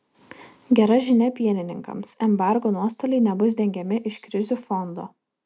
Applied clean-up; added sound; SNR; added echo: none; none; none; none.